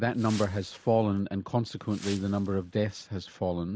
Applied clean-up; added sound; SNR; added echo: none; Wind; 19 dB; none.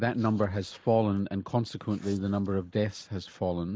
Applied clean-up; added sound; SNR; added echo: neural mask model Resemble Enhance denoiser.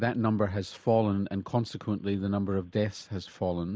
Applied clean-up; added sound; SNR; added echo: none; none; none; none.